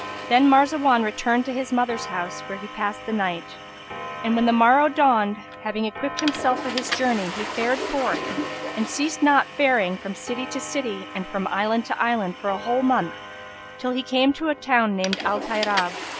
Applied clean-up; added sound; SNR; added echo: none; Clock + Toilet flush / Water; 10 dB; none.